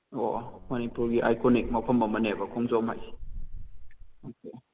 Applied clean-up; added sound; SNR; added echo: none; Boat, Water vehicle; 10 dB; none.